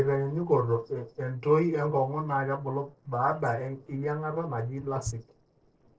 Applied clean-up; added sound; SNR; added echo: neural separator model SepFormer DNS4.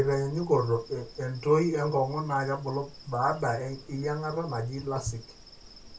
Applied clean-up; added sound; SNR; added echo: none; Insect; 20 dB; reverberation time 0.2 s.